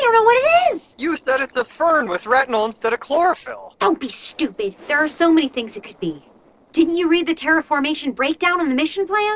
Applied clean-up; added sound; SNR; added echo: neural separator model SepFormer DNS4.